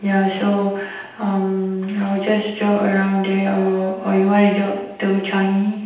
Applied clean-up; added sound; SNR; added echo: none; none; none; reverberation time 0.9 s.